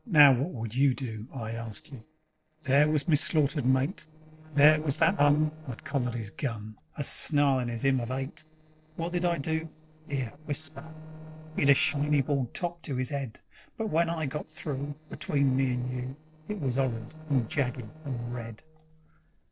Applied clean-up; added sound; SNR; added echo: neural separator model SepFormer DNS4.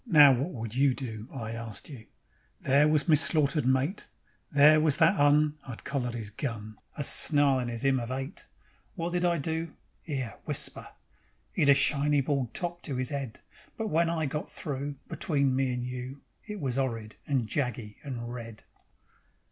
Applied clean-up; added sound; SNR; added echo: none; none; none; none.